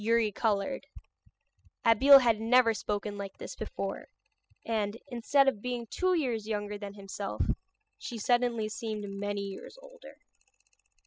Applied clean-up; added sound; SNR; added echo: classical method spectral subtraction.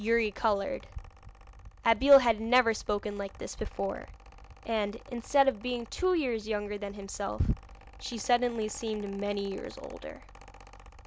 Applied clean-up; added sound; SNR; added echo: none; Mechanical fan; 19 dB; none.